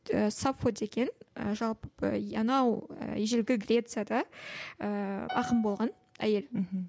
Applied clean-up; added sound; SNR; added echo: none; Piano; 12 dB; none.